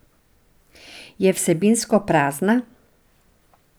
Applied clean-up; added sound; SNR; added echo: none; none; none; none.